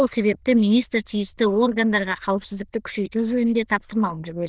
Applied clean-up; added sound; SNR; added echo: neural diffusion model UNIVERSE++.